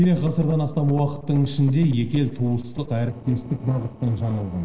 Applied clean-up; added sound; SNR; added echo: neural separator model SepFormer DNS4.